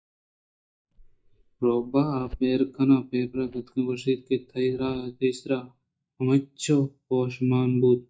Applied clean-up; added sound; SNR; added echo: neural mask model DeepFilterNet 3.